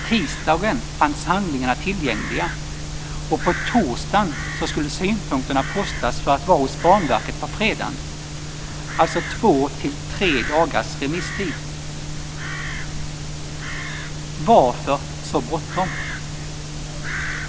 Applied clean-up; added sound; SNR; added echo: none; Crow; 12 dB; none.